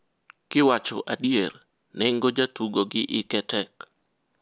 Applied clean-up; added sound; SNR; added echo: none; none; none; none.